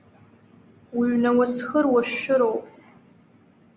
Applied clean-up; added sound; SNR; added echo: none; none; none; none.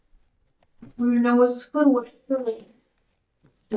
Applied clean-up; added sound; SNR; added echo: neural mask model DeepFilterNet 3.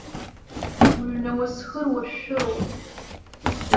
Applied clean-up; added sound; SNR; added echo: none; Drawer open or close; -4 dB; reverberation time 1.0 s.